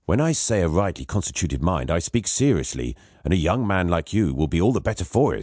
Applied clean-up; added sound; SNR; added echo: none; none; none; none.